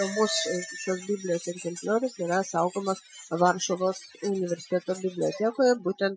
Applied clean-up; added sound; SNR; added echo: classical method Wiener filter.